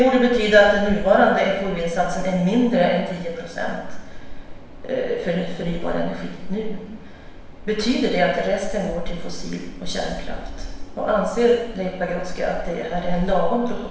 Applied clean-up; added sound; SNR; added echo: none; Train; 12 dB; reverberation time 0.9 s.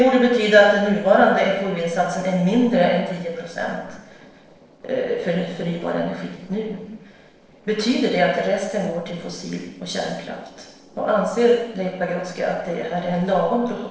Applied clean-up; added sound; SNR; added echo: neural separator model SepFormer DNS4.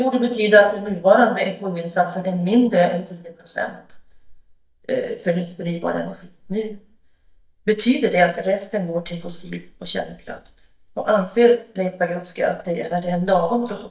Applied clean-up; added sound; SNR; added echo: neural mask model DeepFilterNet 3.